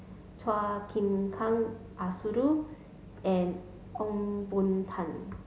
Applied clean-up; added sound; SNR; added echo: none; none; none; none.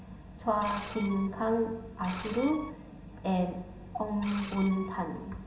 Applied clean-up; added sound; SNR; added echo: none; Screech; 12 dB; reverberation time 2.1 s.